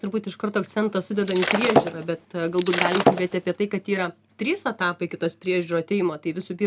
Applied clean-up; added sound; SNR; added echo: none; Shatter; -2 dB; none.